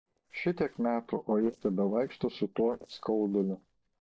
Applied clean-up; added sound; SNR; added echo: neural separator model SepFormer DNS4.